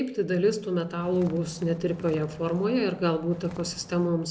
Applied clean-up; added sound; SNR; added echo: none; Walk, footsteps; 19 dB; none.